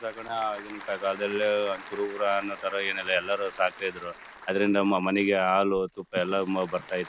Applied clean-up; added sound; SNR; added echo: none; Applause / Crowd; 17 dB; none.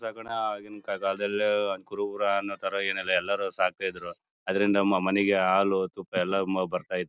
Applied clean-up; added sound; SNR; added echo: none; none; none; none.